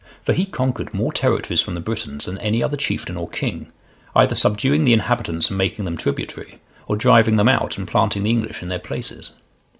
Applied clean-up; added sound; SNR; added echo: none; none; none; none.